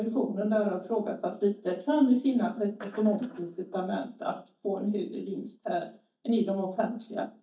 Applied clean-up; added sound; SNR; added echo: neural mask model DeepFilterNet 3.